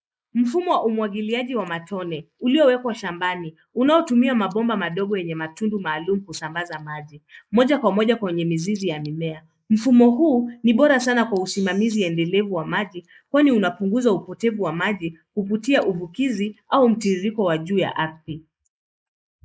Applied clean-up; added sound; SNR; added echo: neural mask model Resemble Enhance denoiser.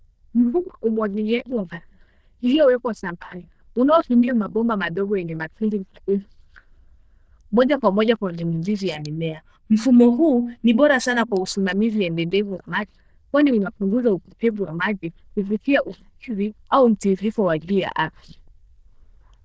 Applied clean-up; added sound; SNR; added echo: neural diffusion model UNIVERSE++.